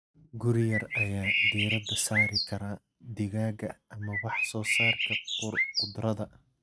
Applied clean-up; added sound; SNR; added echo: neural mask model RNNoise.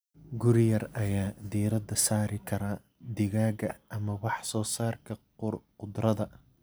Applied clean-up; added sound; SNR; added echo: none; none; none; none.